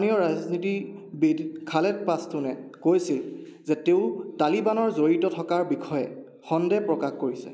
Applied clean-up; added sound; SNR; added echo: none; none; none; none.